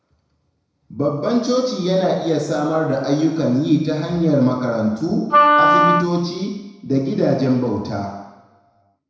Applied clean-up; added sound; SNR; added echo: none; Wind instrument, woodwind instrument; -4 dB; reverberation time 1.0 s.